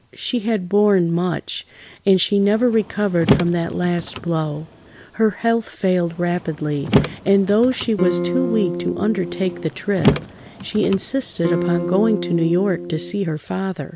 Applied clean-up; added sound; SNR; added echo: none; Car + Electric guitar / Strum; 5 dB; none.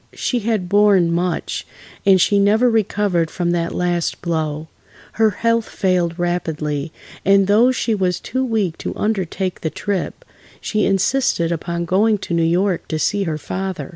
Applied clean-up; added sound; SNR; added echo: none; none; none; none.